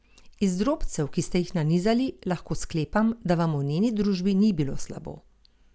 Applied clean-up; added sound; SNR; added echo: none; none; none; none.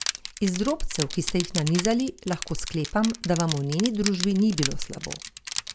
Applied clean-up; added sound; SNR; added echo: none; Crushing; 8 dB; none.